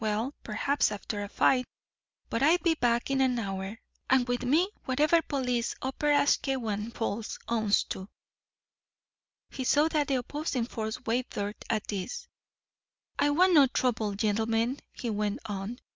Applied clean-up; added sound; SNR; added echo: none; none; none; none.